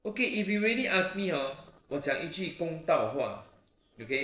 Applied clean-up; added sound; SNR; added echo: neural separator model SepFormer DNS4.